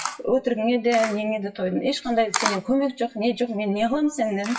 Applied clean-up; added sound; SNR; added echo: classical method WPE with log-MMSE.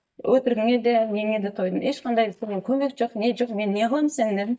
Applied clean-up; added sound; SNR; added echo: neural mask model DeepFilterNet 3.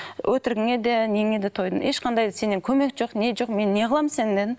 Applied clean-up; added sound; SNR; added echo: none; none; none; none.